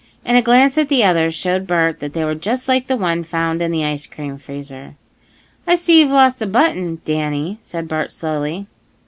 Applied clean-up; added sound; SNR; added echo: none; none; none; none.